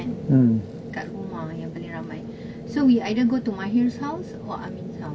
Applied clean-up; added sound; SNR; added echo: none; none; none; none.